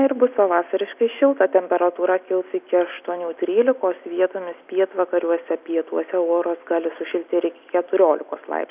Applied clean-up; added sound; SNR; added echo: none; none; none; none.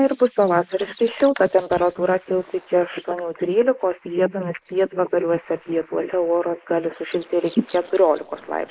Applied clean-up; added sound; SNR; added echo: neural mask model Resemble Enhance denoiser.